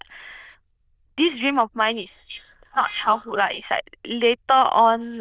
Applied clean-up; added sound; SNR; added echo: neural diffusion model UNIVERSE++.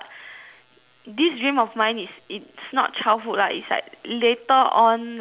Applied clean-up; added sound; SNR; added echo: none; none; none; none.